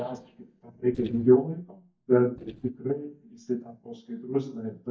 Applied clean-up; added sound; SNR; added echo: neural mask model DeepFilterNet 3.